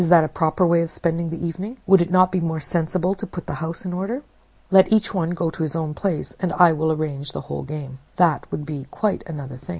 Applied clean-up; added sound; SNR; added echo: none; none; none; none.